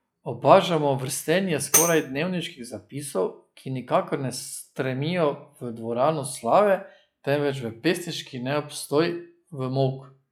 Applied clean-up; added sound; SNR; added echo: classical method log-MMSE.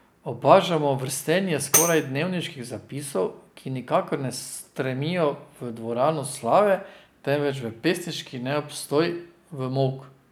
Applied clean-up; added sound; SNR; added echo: none; Tambourine; 3 dB; none.